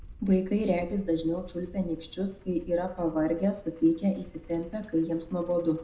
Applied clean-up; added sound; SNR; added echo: none; Truck; 19 dB; reverberation time 0.5 s.